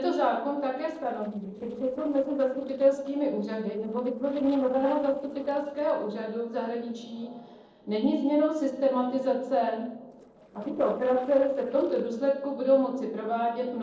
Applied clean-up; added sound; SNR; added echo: neural separator model SepFormer DNS4.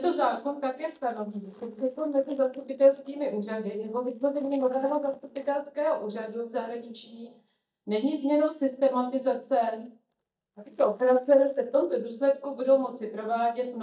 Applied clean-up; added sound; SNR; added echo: neural mask model DeepFilterNet 3.